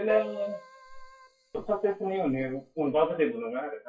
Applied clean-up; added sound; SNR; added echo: classical method WPE with log-MMSE.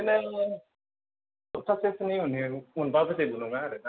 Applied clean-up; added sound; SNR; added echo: none; none; none; none.